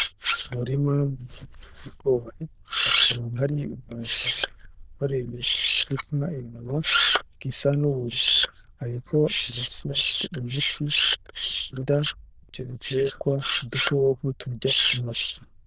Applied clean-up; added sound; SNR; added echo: neural diffusion model UNIVERSE++.